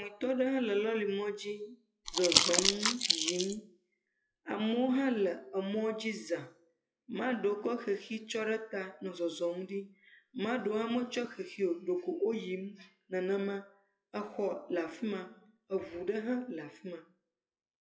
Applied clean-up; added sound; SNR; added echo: classical method WPE with log-MMSE.